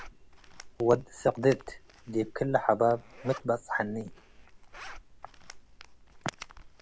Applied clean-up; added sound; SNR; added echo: none; Zipper (clothing); 17 dB; none.